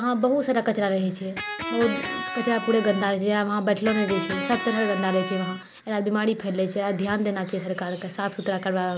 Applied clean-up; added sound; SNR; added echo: none; Electric guitar; 7 dB; none.